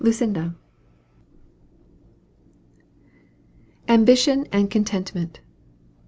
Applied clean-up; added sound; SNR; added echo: none; none; none; none.